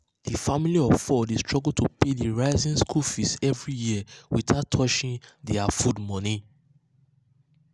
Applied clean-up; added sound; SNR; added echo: none; none; none; none.